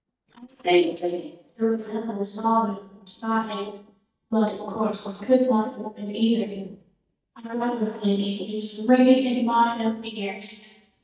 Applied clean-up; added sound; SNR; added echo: neural mask model DeepFilterNet 3.